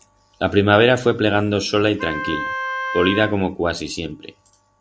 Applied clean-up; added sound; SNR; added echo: none; Wind instrument, woodwind instrument; 8 dB; none.